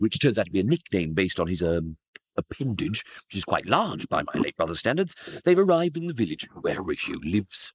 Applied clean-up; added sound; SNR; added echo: neural mask model Resemble Enhance denoiser.